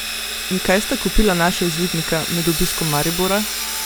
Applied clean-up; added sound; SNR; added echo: none; Sawing; 4 dB; none.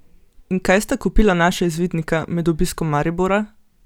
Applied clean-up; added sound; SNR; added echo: none; none; none; none.